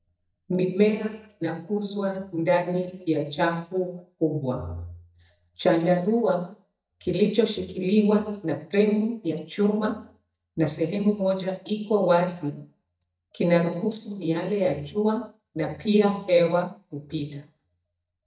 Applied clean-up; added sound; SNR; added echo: neural mask model DeepFilterNet 3.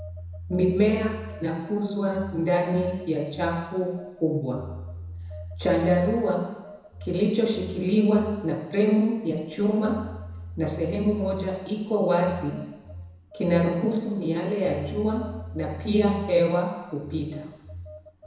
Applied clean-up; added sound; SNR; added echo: none; Telephone; 14 dB; reverberation time 0.9 s.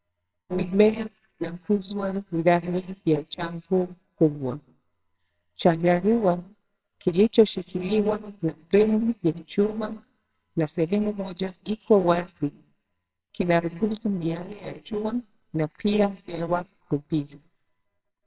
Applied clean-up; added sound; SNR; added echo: neural separator model SepFormer WHAMR!.